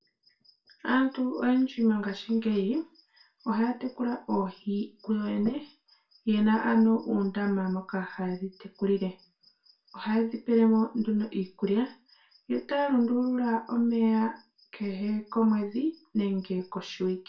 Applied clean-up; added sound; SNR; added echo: none; none; none; reverberation time 0.3 s.